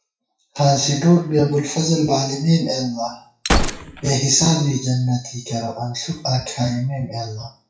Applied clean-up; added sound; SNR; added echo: classical method WPE with log-MMSE.